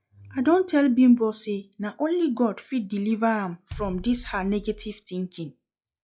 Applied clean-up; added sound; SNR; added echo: classical method log-MMSE.